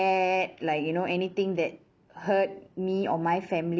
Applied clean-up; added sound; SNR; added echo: none; none; none; none.